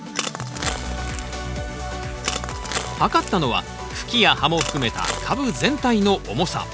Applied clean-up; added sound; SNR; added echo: none; Crushing; 10 dB; none.